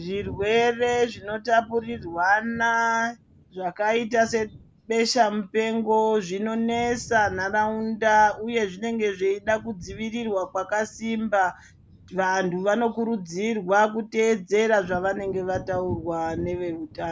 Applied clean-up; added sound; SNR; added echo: none; Thunder / Wind; 20 dB; none.